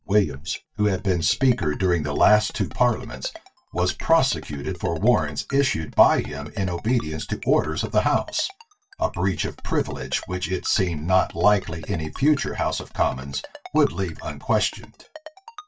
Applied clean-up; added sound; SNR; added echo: neural mask model DeepFilterNet 3.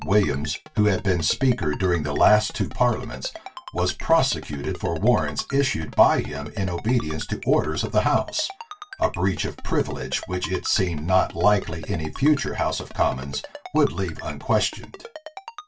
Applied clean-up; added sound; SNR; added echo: none; Ringtone; 17 dB; reverberation time 0.1 s.